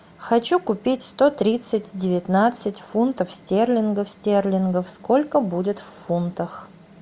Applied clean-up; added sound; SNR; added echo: none; none; none; none.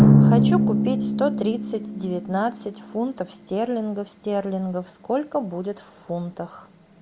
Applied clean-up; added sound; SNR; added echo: none; Drum; -4 dB; none.